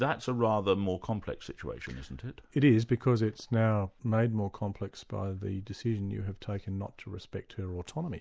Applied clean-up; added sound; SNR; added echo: none; none; none; none.